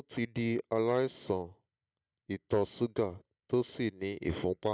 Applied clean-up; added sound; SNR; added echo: none; none; none; none.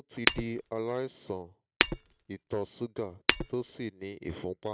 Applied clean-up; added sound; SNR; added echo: none; Shatter; -2 dB; none.